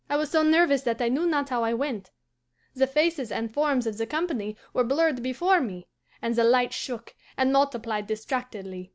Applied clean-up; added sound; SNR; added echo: none; none; none; none.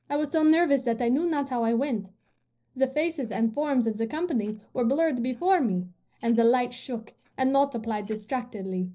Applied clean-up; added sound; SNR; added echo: neural separator model SepFormer DNS4.